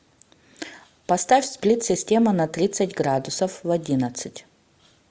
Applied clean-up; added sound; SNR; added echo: none; none; none; none.